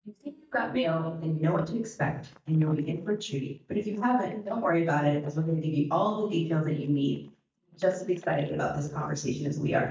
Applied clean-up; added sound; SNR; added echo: neural mask model DeepFilterNet 3.